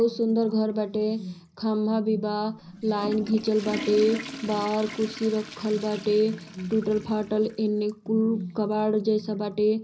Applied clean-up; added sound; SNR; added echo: none; Toilet flush / Water; 15 dB; reverberation time 0.4 s.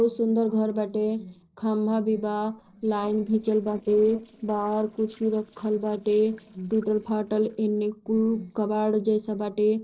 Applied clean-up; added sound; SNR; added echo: neural separator model SepFormer DNS4.